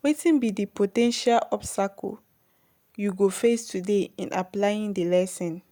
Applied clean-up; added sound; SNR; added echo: none; none; none; none.